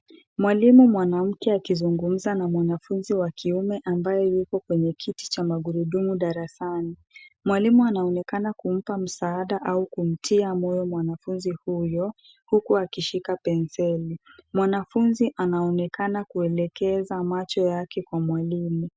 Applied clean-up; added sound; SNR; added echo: none; none; none; none.